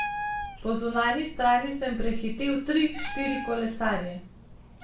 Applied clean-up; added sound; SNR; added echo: none; Meow; 11 dB; reverberation time 0.3 s.